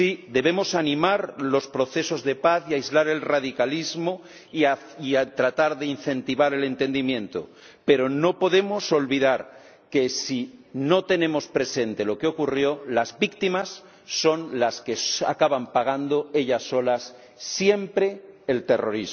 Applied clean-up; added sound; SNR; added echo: none; none; none; none.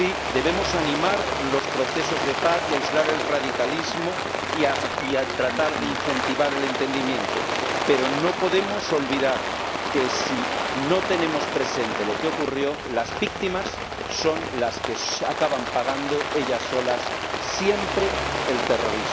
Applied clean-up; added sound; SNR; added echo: none; Rain; 1 dB; none.